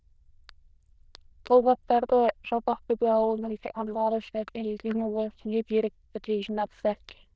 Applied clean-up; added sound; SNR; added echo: neural diffusion model UNIVERSE++.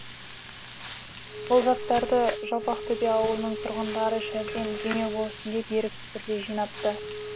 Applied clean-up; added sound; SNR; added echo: none; Frying (food) + Wind instrument, woodwind instrument; 7 dB; none.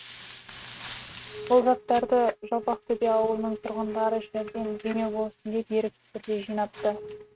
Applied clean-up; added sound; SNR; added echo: neural mask model RNNoise.